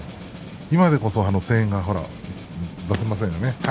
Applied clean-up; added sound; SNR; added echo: none; Snare drum; 18 dB; none.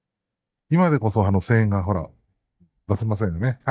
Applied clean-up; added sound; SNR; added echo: neural mask model DeepFilterNet 3.